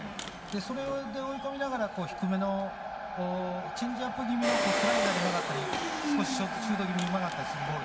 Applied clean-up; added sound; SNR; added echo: none; Engine; 3 dB; reverberation time 2.4 s.